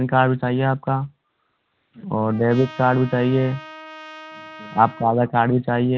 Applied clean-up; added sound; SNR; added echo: none; Trumpet; 18 dB; none.